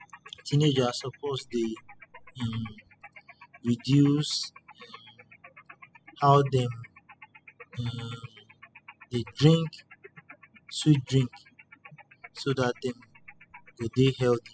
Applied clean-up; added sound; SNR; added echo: classical method spectral subtraction.